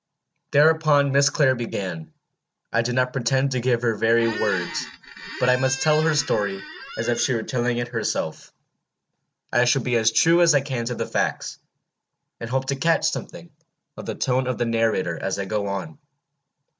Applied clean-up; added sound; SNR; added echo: none; Squeak; 11 dB; none.